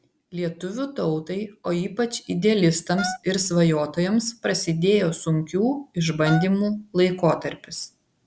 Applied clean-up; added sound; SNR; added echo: none; Wind instrument, woodwind instrument; 10 dB; none.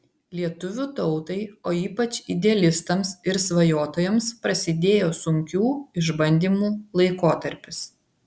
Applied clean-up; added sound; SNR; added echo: none; none; none; none.